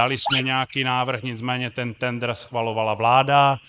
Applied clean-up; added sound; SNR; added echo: neural mask model Resemble Enhance denoiser.